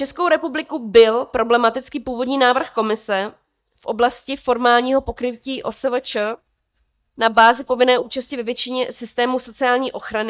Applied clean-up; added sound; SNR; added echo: neural mask model DeepFilterNet 3.